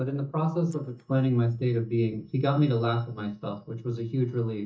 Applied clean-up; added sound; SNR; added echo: neural mask model DeepFilterNet 3.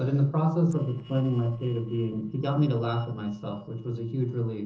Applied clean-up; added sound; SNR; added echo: neural separator model SepFormer DNS4.